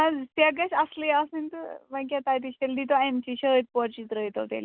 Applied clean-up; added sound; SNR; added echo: none; none; none; none.